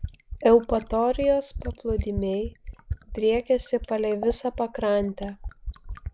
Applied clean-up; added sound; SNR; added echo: none; Fill (with liquid); 10 dB; none.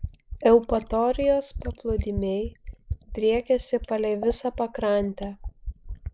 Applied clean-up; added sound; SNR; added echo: neural mask model Resemble Enhance denoiser.